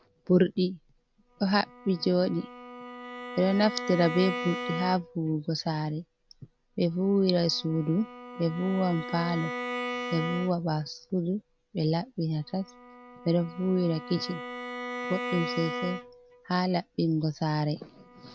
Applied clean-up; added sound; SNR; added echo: none; Bowed string instrument; 10 dB; none.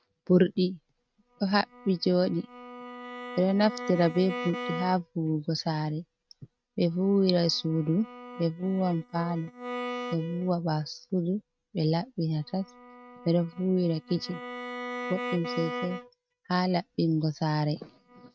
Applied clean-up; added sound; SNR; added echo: neural mask model RNNoise.